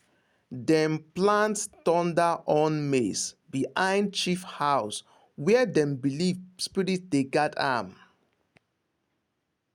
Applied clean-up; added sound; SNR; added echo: none; none; none; none.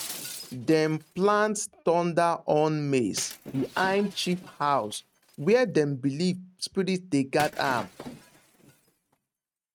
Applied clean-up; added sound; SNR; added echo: neural mask model RNNoise.